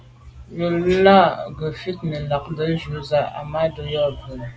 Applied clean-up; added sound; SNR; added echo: none; none; none; none.